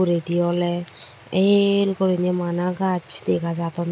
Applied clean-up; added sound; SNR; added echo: none; none; none; none.